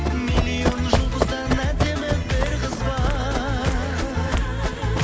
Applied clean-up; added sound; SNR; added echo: none; Run; 4 dB; none.